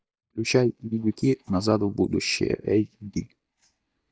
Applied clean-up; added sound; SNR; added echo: neural mask model DeepFilterNet 3.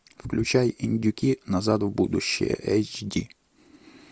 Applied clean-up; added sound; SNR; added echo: none; none; none; none.